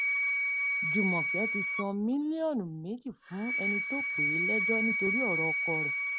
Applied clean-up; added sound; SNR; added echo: none; Wind instrument, woodwind instrument; -3 dB; none.